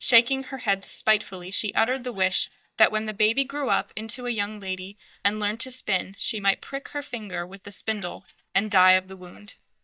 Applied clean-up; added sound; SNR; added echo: neural mask model DeepFilterNet 3.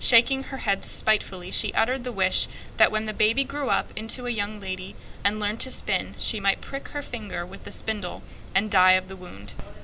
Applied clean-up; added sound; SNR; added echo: none; none; none; none.